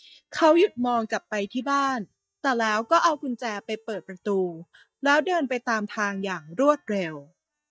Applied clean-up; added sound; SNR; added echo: neural mask model DeepFilterNet 3.